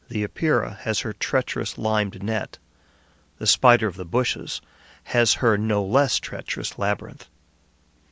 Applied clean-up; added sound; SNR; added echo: none; none; none; none.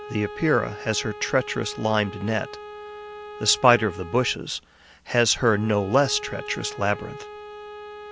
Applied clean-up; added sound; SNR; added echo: none; Bowed string instrument; 14 dB; none.